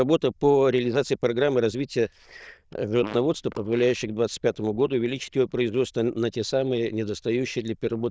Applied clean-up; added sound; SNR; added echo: neural diffusion model UNIVERSE++.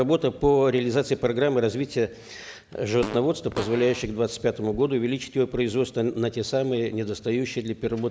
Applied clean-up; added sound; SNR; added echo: none; Fart; 13 dB; none.